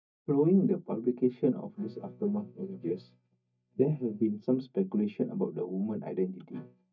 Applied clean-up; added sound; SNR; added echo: neural mask model DeepFilterNet 3.